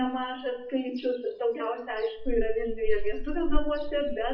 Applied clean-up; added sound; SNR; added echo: classical method WPE with log-MMSE.